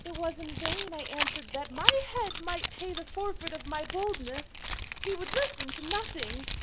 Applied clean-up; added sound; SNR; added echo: none; Keys jangling; 0 dB; none.